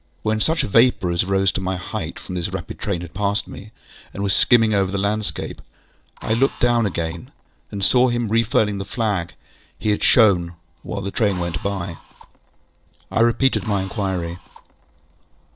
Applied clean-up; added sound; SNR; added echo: none; Drill; 20 dB; none.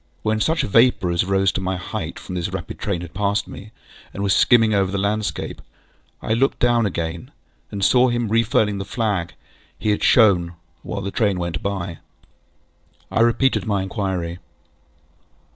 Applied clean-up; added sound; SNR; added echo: none; none; none; none.